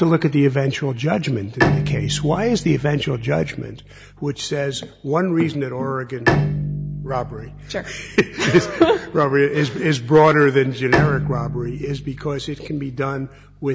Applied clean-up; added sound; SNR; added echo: none; Bowed string instrument; 7 dB; none.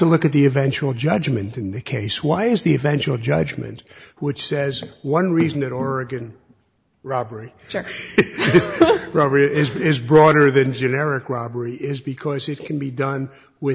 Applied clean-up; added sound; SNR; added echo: none; none; none; none.